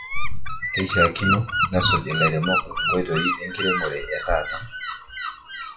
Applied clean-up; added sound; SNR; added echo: classical method WPE with log-MMSE.